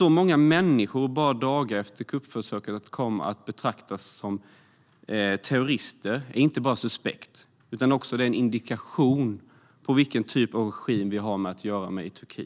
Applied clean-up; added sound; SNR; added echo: none; none; none; none.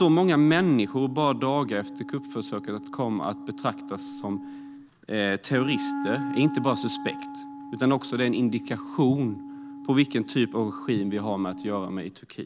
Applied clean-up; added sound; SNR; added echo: none; Wind instrument, woodwind instrument; 11 dB; none.